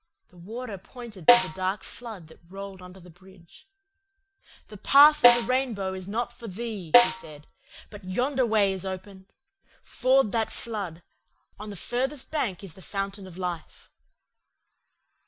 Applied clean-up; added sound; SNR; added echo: none; Snare drum; -4 dB; none.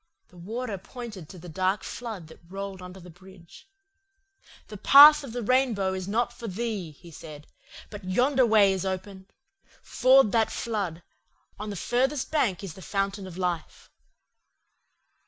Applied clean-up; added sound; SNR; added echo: none; none; none; none.